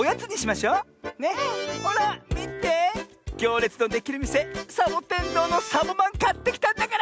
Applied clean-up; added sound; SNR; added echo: none; none; none; none.